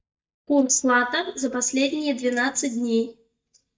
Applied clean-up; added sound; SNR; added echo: neural mask model DeepFilterNet 3.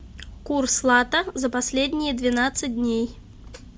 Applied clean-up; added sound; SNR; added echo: none; none; none; none.